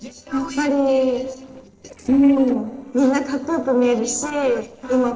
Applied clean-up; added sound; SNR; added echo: neural separator model SepFormer DNS4.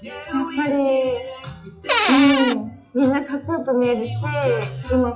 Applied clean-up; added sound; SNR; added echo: classical method WPE with log-MMSE.